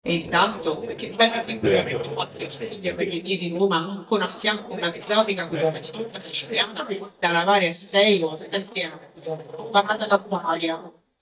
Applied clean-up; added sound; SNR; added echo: neural mask model DeepFilterNet 3.